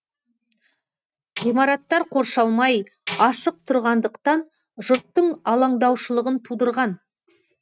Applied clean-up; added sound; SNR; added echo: neural mask model RNNoise.